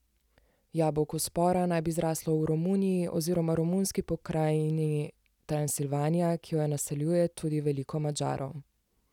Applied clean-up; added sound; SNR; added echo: none; none; none; none.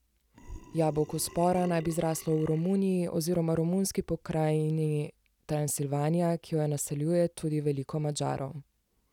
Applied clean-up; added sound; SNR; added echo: none; Burping, eructation; 19 dB; none.